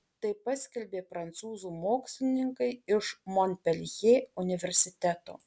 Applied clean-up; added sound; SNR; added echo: none; none; none; none.